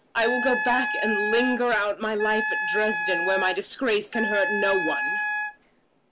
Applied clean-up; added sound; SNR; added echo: none; Wind instrument, woodwind instrument; 2 dB; none.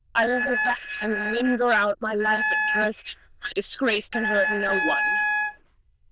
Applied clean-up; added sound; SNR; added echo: neural diffusion model UNIVERSE++.